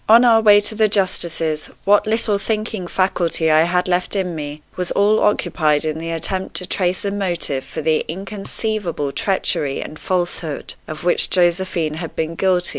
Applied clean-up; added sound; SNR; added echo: none; none; none; none.